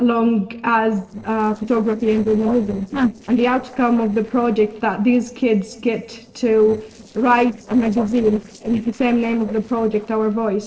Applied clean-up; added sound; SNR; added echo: neural separator model SepFormer DNS4.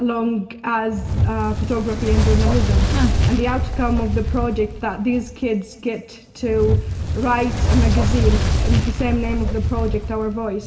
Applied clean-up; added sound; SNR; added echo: none; Fire; -2 dB; reverberation time 1.7 s.